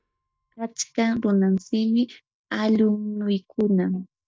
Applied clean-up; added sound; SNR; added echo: neural mask model DeepFilterNet 3.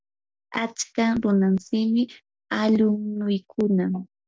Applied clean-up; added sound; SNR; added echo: none; none; none; none.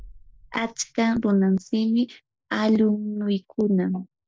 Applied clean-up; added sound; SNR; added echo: neural mask model Resemble Enhance denoiser.